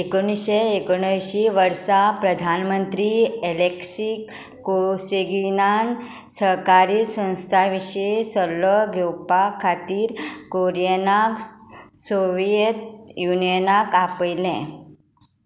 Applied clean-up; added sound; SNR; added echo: none; none; none; none.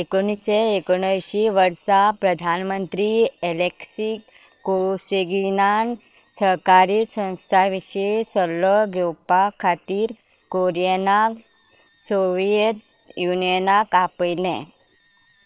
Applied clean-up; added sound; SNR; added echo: neural separator model SepFormer WHAM!.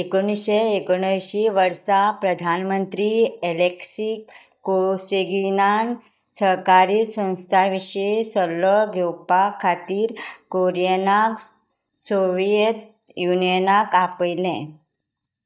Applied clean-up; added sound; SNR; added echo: neural mask model DeepFilterNet 3.